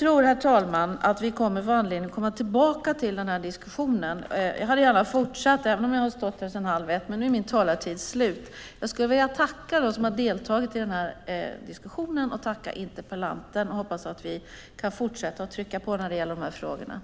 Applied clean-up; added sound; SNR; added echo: none; none; none; none.